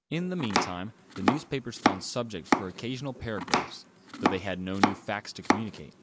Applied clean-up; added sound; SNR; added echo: none; Domestic sounds, home sounds; -4 dB; none.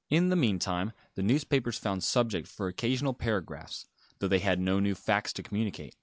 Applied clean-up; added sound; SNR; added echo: none; none; none; none.